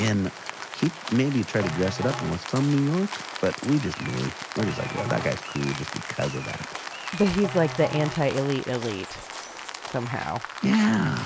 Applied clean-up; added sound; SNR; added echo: none; Rain + Musical instrument; 9 dB; none.